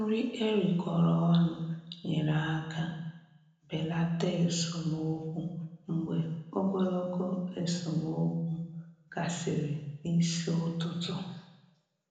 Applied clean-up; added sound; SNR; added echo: none; none; none; reverberation time 0.9 s.